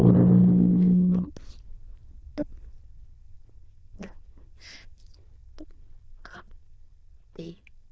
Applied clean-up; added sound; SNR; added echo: neural diffusion model UNIVERSE++.